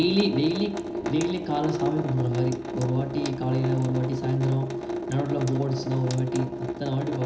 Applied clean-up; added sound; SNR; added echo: none; Drip / Sink (filling or washing) / Water tap, faucet; 4 dB; reverberation time 0.9 s.